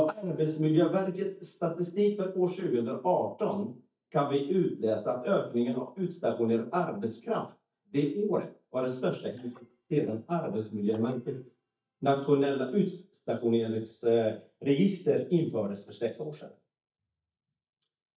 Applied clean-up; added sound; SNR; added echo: neural mask model DeepFilterNet 3.